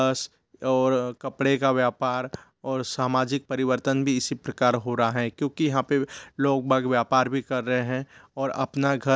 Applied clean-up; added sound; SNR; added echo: none; none; none; none.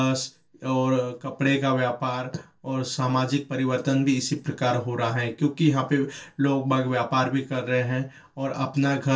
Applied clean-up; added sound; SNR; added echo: none; none; none; reverberation time 0.2 s.